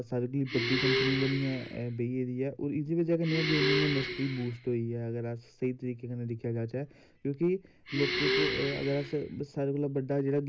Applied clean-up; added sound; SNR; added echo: none; Breathing; 3 dB; none.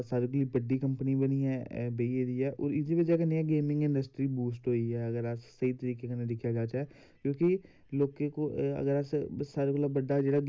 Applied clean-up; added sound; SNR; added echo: none; none; none; none.